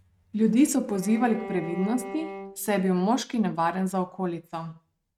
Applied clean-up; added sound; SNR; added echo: neural mask model RNNoise.